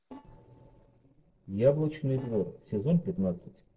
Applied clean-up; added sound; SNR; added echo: neural separator model SepFormer DNS4.